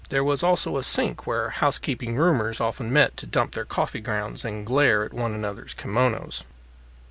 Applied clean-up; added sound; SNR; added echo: none; none; none; none.